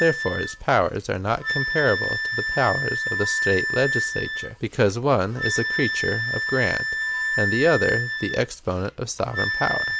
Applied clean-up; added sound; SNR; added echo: none; Wind instrument, woodwind instrument; 2 dB; none.